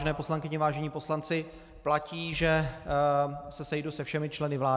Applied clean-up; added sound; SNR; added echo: none; none; none; none.